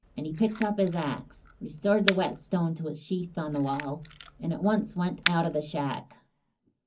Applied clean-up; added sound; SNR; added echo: none; Camera; 6 dB; reverberation time 0.4 s.